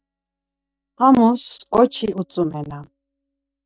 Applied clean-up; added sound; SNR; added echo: neural mask model DeepFilterNet 3.